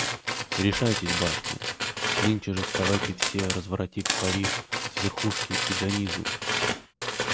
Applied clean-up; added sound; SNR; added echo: none; Tools; -1 dB; none.